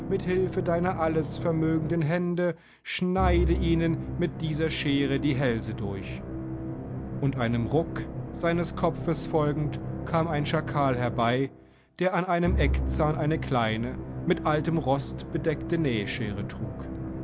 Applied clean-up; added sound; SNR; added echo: none; Musical instrument; 5 dB; none.